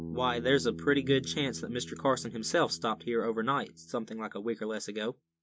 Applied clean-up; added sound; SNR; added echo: none; Bass guitar; 14 dB; none.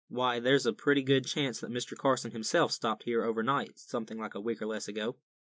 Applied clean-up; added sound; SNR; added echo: none; none; none; none.